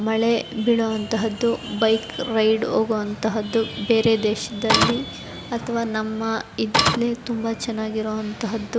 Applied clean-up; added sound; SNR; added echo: none; Printer; -4 dB; none.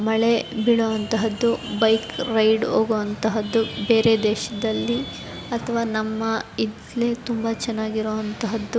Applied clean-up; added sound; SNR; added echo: none; none; none; none.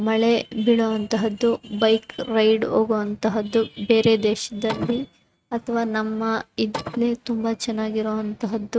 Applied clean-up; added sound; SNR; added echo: neural mask model RNNoise.